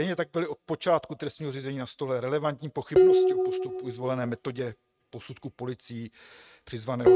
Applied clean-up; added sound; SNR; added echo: neural mask model RNNoise.